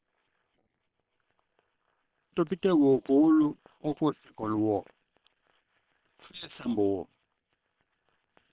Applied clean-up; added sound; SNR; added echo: neural separator model SepFormer WHAM!.